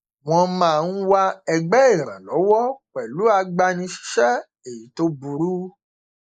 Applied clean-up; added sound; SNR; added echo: neural mask model Resemble Enhance denoiser.